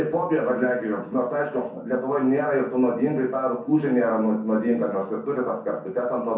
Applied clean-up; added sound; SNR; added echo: none; none; none; reverberation time 0.6 s.